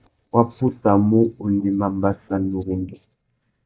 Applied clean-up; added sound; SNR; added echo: neural mask model DeepFilterNet 3.